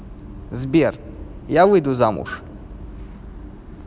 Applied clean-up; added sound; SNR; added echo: none; none; none; none.